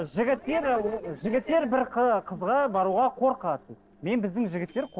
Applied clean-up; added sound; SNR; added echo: neural separator model SepFormer DNS4.